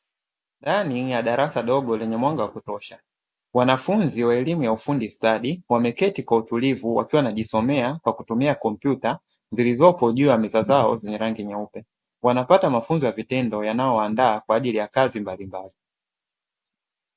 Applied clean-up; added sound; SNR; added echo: none; none; none; none.